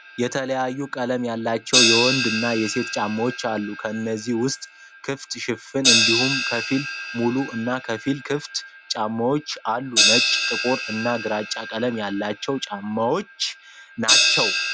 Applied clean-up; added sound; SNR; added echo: none; Crash cymbal; 0 dB; none.